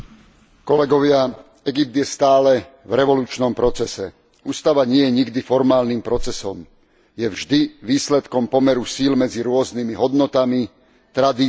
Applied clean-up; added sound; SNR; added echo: none; none; none; none.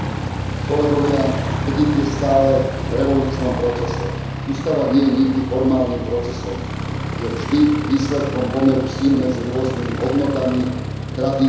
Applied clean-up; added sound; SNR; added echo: none; Aircraft; 5 dB; reverberation time 1.0 s.